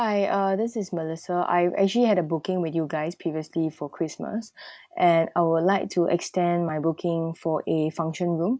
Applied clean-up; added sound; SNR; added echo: none; none; none; none.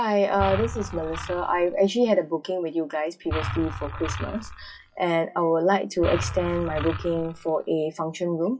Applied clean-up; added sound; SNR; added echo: classical method WPE with log-MMSE.